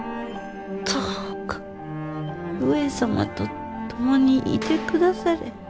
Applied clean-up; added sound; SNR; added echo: none; Boom; 15 dB; none.